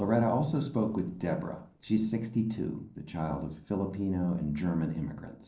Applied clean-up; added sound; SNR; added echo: neural separator model SepFormer DNS4.